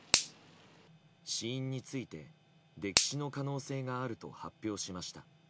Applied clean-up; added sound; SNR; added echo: none; Finger snapping; -4 dB; none.